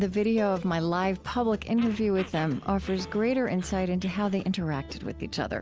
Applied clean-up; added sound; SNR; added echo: none; Growling; 18 dB; none.